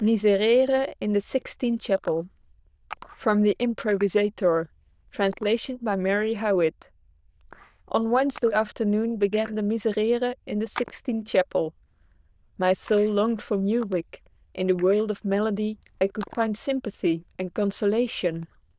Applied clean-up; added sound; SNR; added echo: neural diffusion model UNIVERSE++.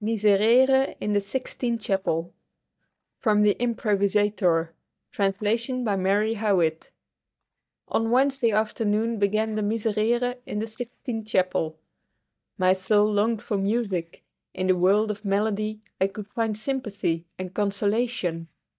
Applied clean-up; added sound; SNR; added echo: neural mask model DeepFilterNet 3.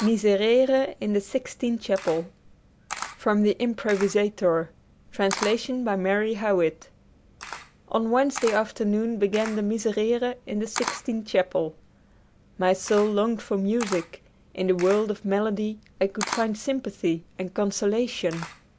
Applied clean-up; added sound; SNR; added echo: none; Camera; 15 dB; none.